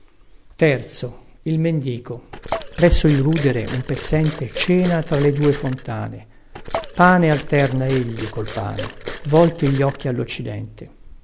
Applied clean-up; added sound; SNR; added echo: none; Liquid; 11 dB; none.